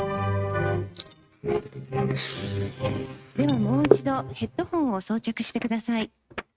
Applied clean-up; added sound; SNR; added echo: neural mask model RNNoise.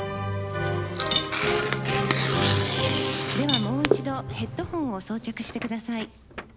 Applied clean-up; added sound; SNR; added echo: none; Cutlery, silverware / Dishes, pots, and pans + Tearing; 3 dB; none.